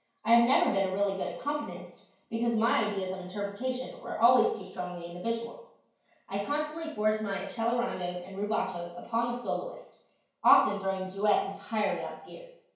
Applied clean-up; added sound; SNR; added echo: none; none; none; reverberation time 0.5 s.